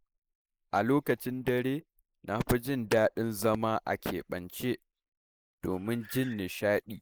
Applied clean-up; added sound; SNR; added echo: neural mask model Resemble Enhance denoiser.